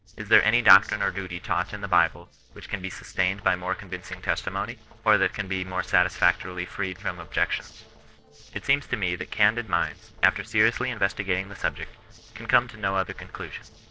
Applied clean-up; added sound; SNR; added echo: neural separator model SepFormer DNS4.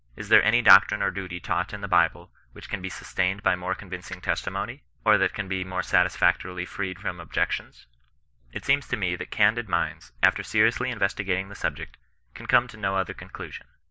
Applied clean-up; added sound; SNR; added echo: none; none; none; none.